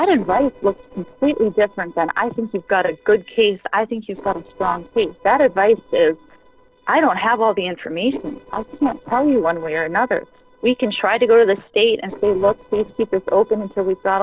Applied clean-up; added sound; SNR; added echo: neural separator model SepFormer DNS4.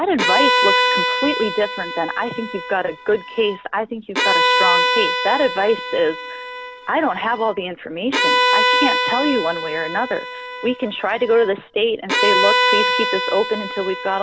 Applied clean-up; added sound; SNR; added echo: none; Bowed string instrument; -1 dB; none.